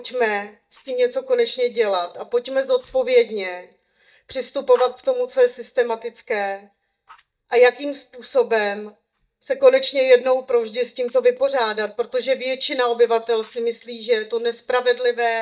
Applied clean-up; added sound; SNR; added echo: neural mask model DeepFilterNet 3.